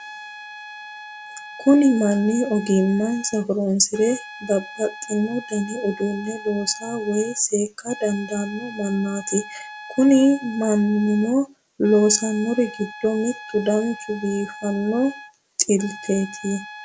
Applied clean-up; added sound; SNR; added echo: none; Trumpet; 16 dB; none.